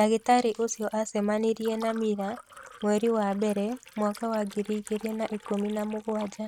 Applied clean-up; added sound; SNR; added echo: neural mask model RNNoise.